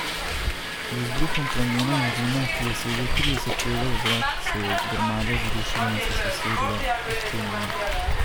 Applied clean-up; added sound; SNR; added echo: none; Hiss; -2 dB; none.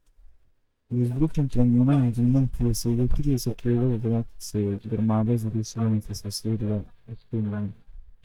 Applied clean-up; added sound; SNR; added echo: neural mask model DeepFilterNet 3.